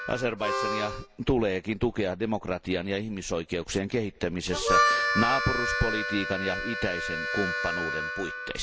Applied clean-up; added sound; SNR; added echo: none; Harmonica; 1 dB; none.